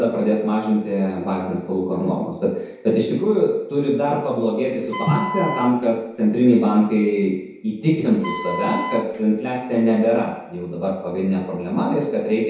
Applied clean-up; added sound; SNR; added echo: none; Wind instrument, woodwind instrument; 9 dB; reverberation time 1.0 s.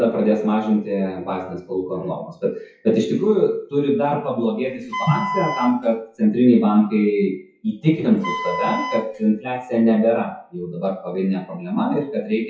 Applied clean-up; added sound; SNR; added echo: classical method WPE with log-MMSE.